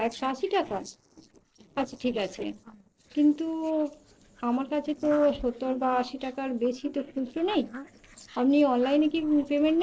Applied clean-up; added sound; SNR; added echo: neural separator model SepFormer DNS4.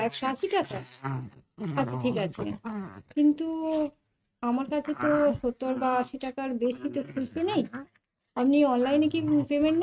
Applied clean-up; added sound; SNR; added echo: neural mask model RNNoise.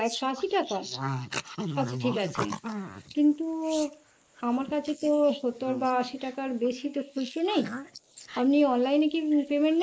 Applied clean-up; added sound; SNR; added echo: neural mask model Resemble Enhance denoiser.